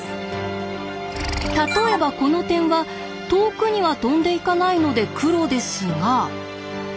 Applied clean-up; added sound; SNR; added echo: none; none; none; none.